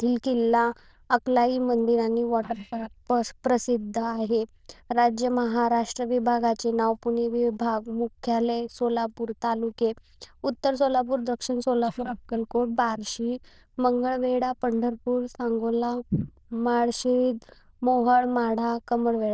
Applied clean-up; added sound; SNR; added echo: neural diffusion model UNIVERSE++.